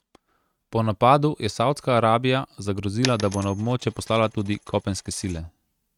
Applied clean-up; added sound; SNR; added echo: neural mask model RNNoise.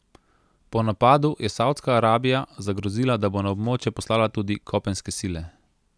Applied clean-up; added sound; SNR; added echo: none; none; none; none.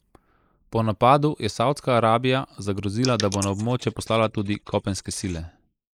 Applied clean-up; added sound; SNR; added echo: neural mask model Resemble Enhance denoiser.